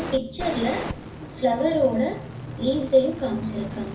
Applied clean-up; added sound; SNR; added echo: none; Fire; 12 dB; reverberation time 0.4 s.